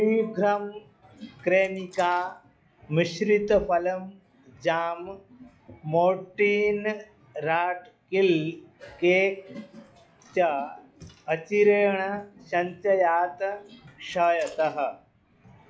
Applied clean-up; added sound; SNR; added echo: classical method log-MMSE.